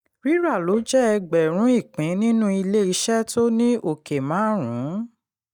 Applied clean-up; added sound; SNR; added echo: neural mask model DeepFilterNet 3.